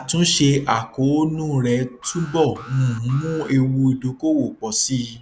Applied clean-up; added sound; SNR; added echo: none; Alarm; 20 dB; none.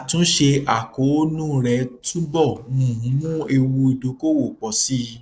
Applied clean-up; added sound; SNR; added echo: neural separator model SepFormer DNS4.